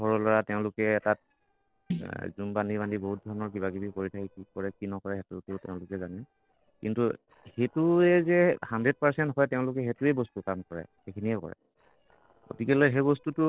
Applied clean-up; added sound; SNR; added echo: neural separator model SepFormer DNS4.